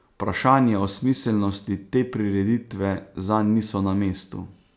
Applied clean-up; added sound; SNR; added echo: none; none; none; none.